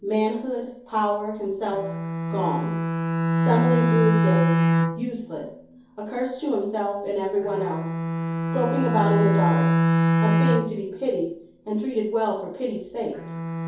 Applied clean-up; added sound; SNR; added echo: none; Bowed string instrument; -2 dB; reverberation time 0.6 s.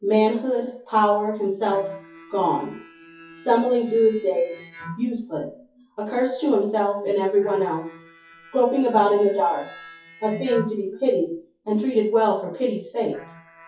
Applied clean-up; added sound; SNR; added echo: classical method WPE with log-MMSE.